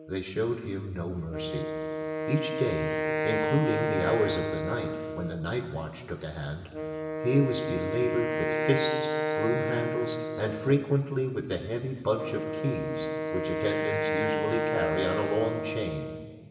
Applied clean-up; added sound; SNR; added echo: none; Wind instrument, woodwind instrument; 1 dB; reverberation time 2.6 s.